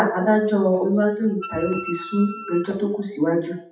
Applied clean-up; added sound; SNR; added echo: classical method WPE with log-MMSE.